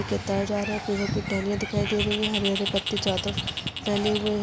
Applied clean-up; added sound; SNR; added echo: none; Bird; 6 dB; none.